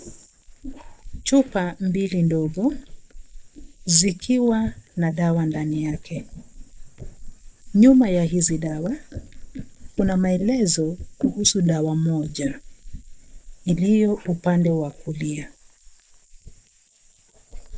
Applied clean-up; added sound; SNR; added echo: neural mask model Resemble Enhance denoiser.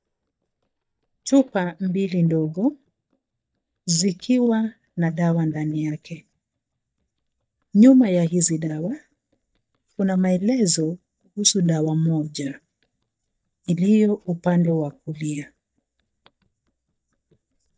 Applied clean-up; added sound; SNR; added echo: neural mask model DeepFilterNet 3.